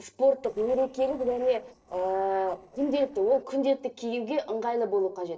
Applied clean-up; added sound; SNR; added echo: neural separator model SepFormer DNS4.